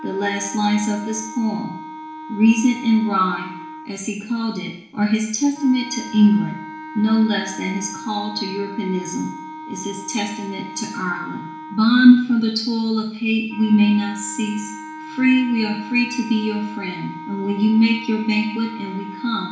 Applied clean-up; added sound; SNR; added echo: none; Wind instrument, woodwind instrument; 15 dB; reverberation time 0.7 s.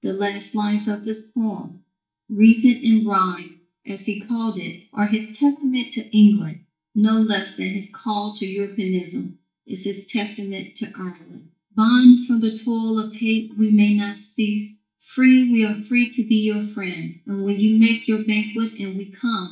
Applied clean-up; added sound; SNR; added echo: neural mask model DeepFilterNet 3.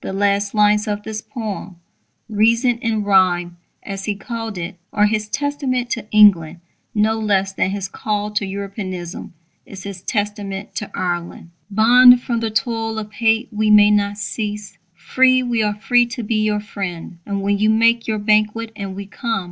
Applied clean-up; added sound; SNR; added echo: none; none; none; none.